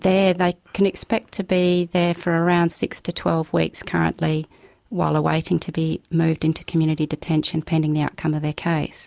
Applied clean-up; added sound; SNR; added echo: none; none; none; none.